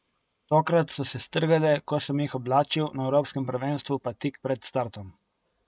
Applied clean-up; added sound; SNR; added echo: none; none; none; none.